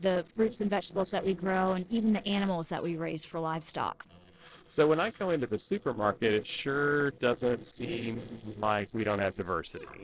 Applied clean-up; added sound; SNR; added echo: neural separator model SepFormer DNS4.